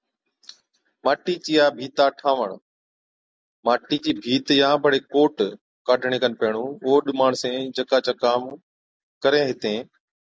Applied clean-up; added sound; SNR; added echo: none; none; none; none.